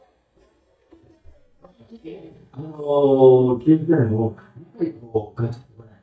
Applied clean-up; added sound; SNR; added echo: neural mask model DeepFilterNet 3.